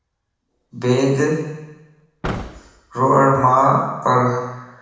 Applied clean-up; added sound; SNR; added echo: none; Slam / Car; 17 dB; reverberation time 1.1 s.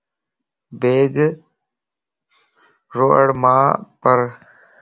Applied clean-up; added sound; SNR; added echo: none; none; none; none.